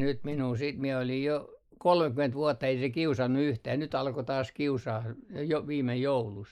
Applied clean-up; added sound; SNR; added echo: neural mask model Resemble Enhance denoiser.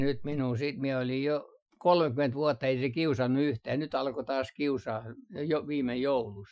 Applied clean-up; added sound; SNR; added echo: classical method Wiener filter.